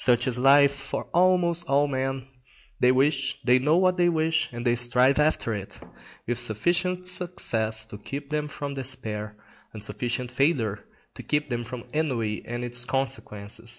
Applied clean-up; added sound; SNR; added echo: none; none; none; none.